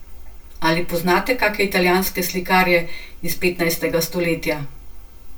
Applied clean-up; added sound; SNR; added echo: none; none; none; reverberation time 0.1 s.